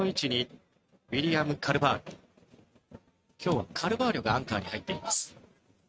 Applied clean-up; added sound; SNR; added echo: neural mask model RNNoise.